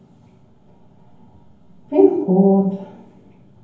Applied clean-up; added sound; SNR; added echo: none; none; none; reverberation time 0.9 s.